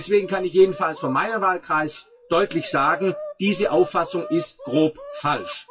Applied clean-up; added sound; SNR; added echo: classical method WPE with log-MMSE.